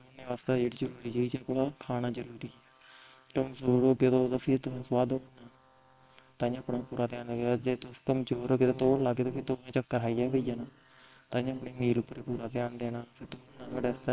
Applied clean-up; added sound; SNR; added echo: neural separator model SepFormer WHAM!.